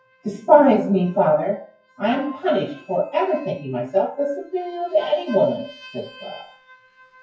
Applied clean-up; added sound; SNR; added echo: classical method WPE with log-MMSE.